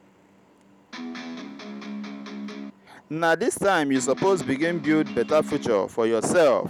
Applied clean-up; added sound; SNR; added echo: none; Electric guitar; 11 dB; none.